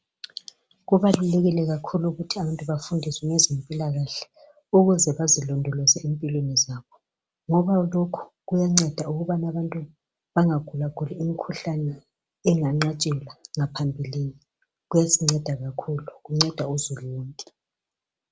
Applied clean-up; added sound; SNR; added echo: none; none; none; none.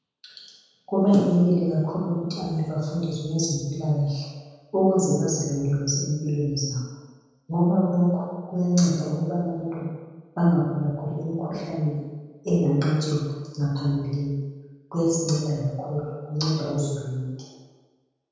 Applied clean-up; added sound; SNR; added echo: none; none; none; reverberation time 1.2 s.